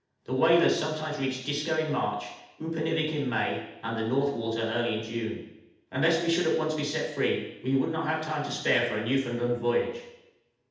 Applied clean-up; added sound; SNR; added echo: none; none; none; reverberation time 0.8 s.